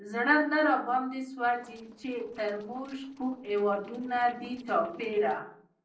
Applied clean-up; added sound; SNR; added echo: neural separator model SepFormer DNS4.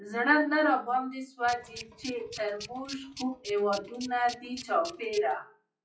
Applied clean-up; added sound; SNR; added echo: classical method WPE with log-MMSE.